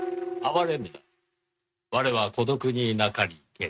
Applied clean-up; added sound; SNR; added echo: neural mask model RNNoise.